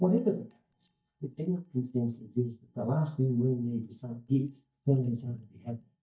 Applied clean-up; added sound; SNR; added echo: neural mask model DeepFilterNet 3.